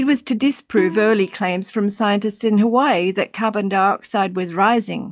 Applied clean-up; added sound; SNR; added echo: classical method log-MMSE.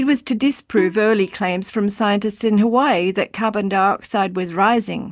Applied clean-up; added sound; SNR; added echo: neural mask model DeepFilterNet 3.